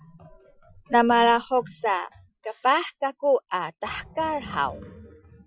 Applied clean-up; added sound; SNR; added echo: classical method Wiener filter.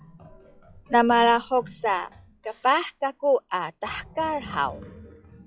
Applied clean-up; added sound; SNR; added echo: classical method log-MMSE.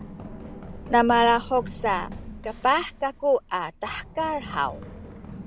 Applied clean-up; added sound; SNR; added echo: none; Run; 13 dB; none.